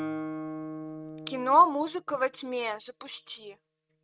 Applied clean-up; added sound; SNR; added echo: neural mask model RNNoise.